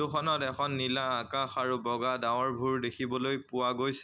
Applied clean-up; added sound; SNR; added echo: none; none; none; none.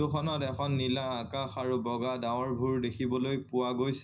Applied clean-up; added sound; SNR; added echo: none; none; none; reverberation time 0.4 s.